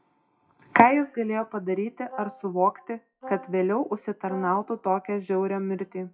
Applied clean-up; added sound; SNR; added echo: classical method WPE with log-MMSE.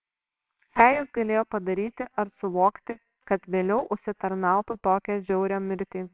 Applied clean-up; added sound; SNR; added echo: neural separator model SepFormer WHAMR!.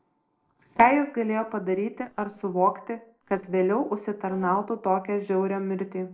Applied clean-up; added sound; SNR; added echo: neural separator model SepFormer DNS4.